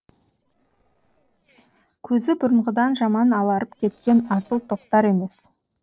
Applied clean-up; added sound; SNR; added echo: neural separator model SepFormer DNS4.